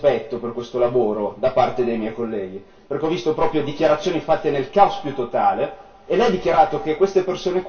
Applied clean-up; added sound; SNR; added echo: none; none; none; reverberation time 0.2 s.